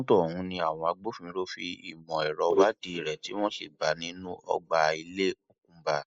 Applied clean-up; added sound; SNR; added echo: neural mask model Resemble Enhance denoiser.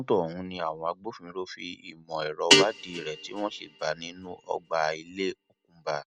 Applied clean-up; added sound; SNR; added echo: none; Guitar; -2 dB; none.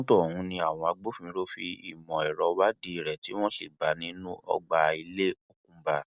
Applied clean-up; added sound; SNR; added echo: none; none; none; none.